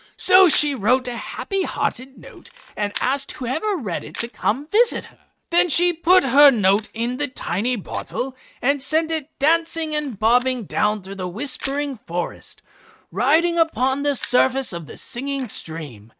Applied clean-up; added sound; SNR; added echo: neural mask model RNNoise.